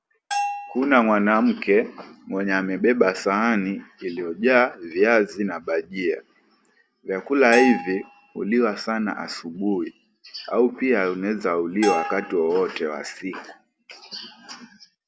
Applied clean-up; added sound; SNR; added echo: none; Bell; 9 dB; none.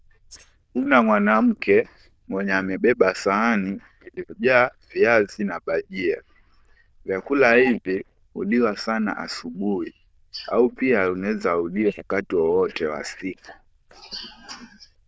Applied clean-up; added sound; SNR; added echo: neural diffusion model UNIVERSE++.